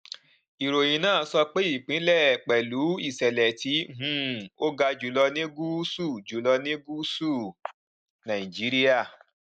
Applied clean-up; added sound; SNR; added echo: neural mask model Resemble Enhance denoiser.